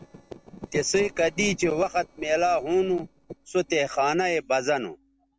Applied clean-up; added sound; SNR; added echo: neural separator model SepFormer DNS4.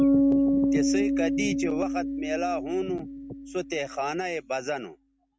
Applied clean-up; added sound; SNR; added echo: none; Bass guitar; -5 dB; none.